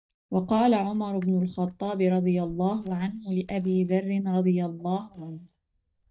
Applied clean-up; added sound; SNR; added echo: neural mask model DeepFilterNet 3.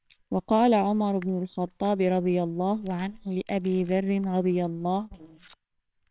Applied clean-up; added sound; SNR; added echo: neural separator model SepFormer WHAMR!.